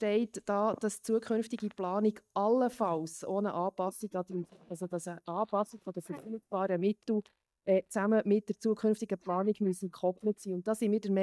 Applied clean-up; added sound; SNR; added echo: neural mask model DeepFilterNet 3.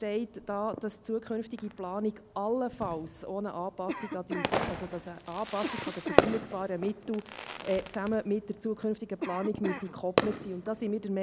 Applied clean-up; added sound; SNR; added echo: none; Cough + Fireworks; 2 dB; none.